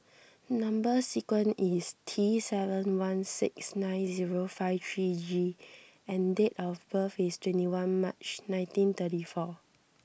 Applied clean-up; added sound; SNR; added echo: none; none; none; none.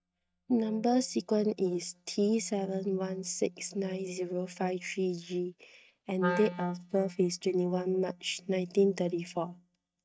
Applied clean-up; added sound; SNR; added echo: neural mask model DeepFilterNet 3.